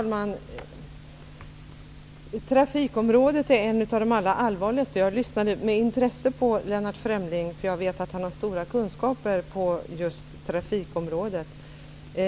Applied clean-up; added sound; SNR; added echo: none; none; none; none.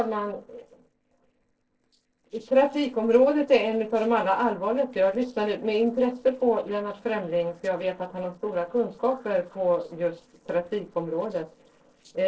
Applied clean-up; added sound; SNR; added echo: neural separator model SepFormer DNS4.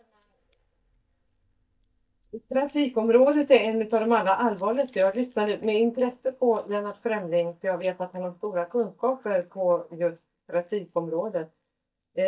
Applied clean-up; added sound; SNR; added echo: neural mask model DeepFilterNet 3.